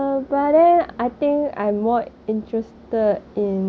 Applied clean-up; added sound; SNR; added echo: none; none; none; none.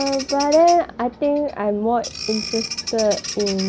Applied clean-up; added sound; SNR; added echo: none; Bird vocalization, bird call, bird song; 11 dB; none.